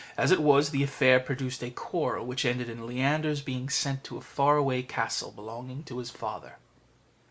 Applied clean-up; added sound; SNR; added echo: none; none; none; none.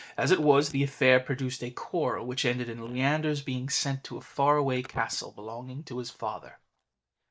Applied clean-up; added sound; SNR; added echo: neural mask model DeepFilterNet 3.